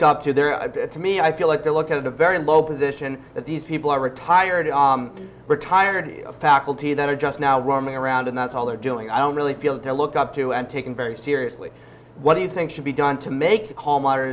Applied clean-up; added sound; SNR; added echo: none; none; none; none.